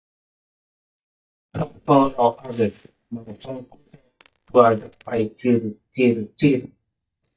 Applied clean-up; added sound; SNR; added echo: neural mask model DeepFilterNet 3.